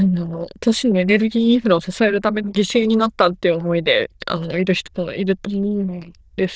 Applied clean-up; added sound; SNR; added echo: neural diffusion model UNIVERSE++.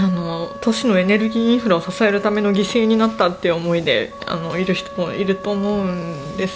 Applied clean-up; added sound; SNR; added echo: none; Wind instrument, woodwind instrument; 15 dB; none.